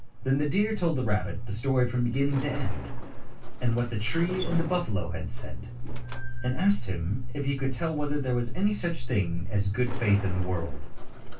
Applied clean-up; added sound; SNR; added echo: none; Sliding door; 20 dB; reverberation time 0.2 s.